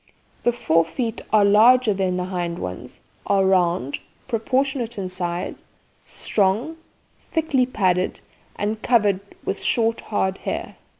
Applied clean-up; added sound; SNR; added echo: none; none; none; none.